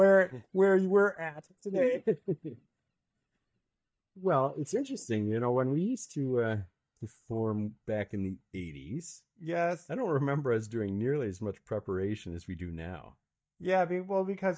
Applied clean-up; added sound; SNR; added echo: neural mask model DeepFilterNet 3.